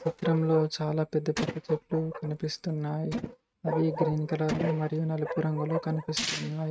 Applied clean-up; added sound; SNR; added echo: neural mask model RNNoise.